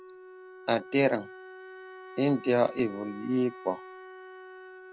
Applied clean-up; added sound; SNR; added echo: none; Wind instrument, woodwind instrument; 15 dB; none.